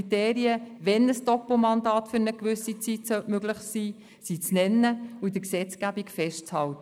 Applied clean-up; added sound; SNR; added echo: neural mask model Resemble Enhance denoiser.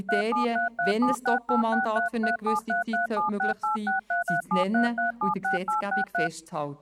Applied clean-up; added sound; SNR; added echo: neural mask model RNNoise.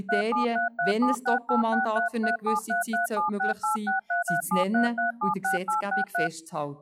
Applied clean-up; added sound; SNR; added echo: classical method log-MMSE.